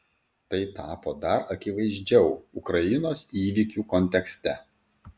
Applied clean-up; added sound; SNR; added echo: none; none; none; none.